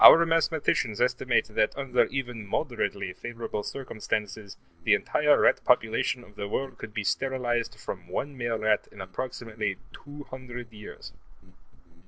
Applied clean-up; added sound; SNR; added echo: neural separator model SepFormer DNS4.